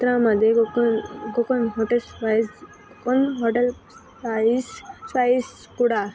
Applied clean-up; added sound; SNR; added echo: none; none; none; none.